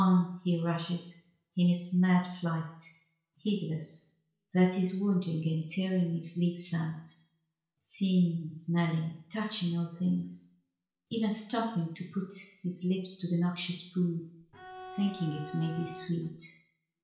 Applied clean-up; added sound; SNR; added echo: none; Bowed string instrument; 13 dB; reverberation time 0.5 s.